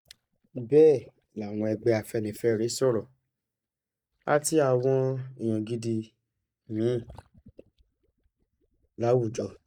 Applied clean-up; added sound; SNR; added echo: neural mask model DeepFilterNet 3.